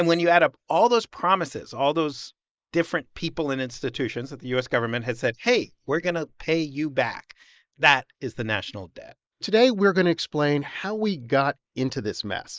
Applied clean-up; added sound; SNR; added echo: neural mask model Resemble Enhance denoiser.